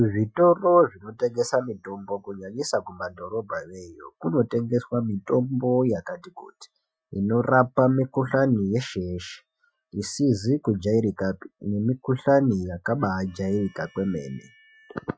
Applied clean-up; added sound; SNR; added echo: classical method Wiener filter.